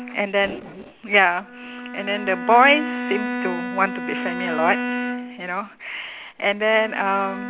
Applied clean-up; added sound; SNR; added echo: none; Bowed string instrument; 8 dB; none.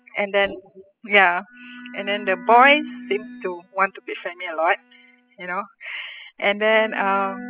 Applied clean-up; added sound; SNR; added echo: classical method spectral subtraction.